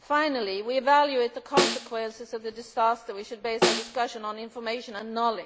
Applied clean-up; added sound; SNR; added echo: none; Snare drum; 2 dB; none.